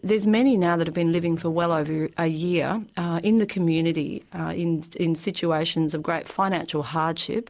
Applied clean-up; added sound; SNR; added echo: none; none; none; none.